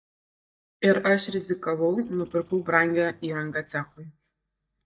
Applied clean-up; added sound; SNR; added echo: neural mask model DeepFilterNet 3.